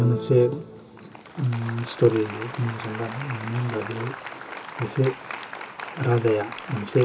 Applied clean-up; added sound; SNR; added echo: none; Applause; 11 dB; reverberation time 0.2 s.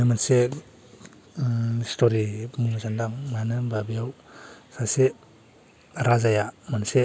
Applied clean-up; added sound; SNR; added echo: none; none; none; none.